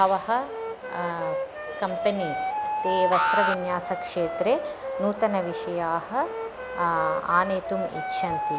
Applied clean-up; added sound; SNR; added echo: none; Wind instrument, woodwind instrument + Alarm; 3 dB; none.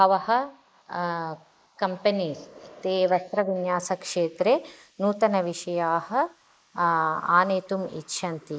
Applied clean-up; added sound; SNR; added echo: neural mask model Resemble Enhance denoiser.